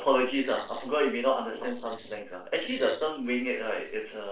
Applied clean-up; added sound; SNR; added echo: neural separator model SepFormer DNS4.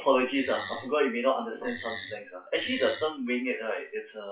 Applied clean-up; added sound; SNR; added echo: classical method WPE with log-MMSE.